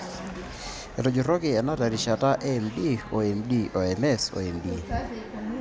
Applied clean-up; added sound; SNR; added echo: none; Train + Snare drum; 20 dB; none.